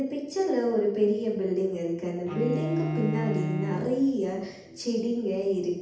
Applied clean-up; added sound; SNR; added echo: none; Bowed string instrument; 6 dB; reverberation time 0.8 s.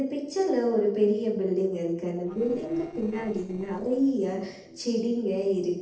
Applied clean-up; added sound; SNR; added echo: neural separator model SepFormer DNS4.